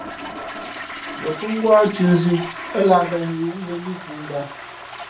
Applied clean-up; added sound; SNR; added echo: none; Toilet flush; 12 dB; reverberation time 0.3 s.